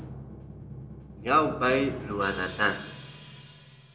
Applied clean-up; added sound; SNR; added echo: none; Drum; 11 dB; reverberation time 0.9 s.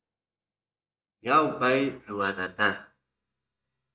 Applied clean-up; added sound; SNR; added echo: neural mask model DeepFilterNet 3.